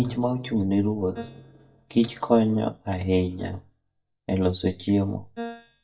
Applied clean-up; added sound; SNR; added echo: neural mask model DeepFilterNet 3.